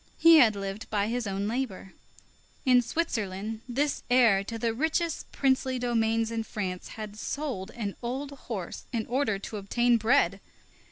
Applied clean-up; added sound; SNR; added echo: none; none; none; none.